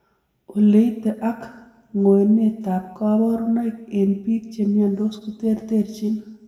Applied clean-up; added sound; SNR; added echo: none; none; none; reverberation time 0.8 s.